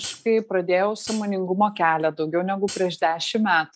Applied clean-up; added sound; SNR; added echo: none; Hi-hat; 15 dB; none.